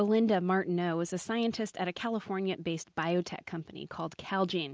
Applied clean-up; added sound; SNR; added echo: none; none; none; none.